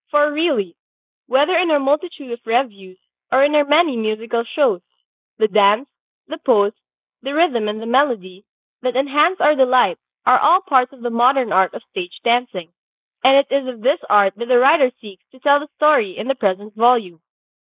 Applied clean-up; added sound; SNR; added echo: neural mask model Resemble Enhance denoiser.